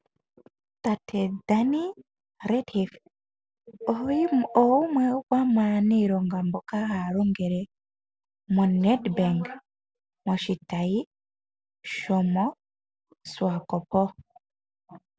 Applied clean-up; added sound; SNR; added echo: none; none; none; none.